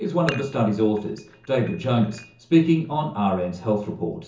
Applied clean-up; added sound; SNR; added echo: none; Dishes, pots, and pans; 18 dB; reverberation time 0.6 s.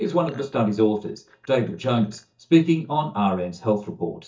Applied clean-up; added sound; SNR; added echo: neural mask model DeepFilterNet 3.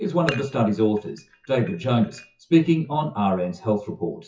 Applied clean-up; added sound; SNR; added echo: classical method WPE with log-MMSE.